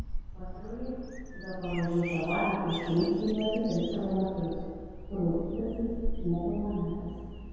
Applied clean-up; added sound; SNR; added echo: none; Bird vocalization, bird call, bird song; 6 dB; reverberation time 2.0 s.